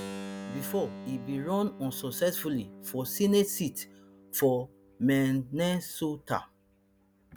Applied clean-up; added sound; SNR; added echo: none; Keyboard (musical); 15 dB; none.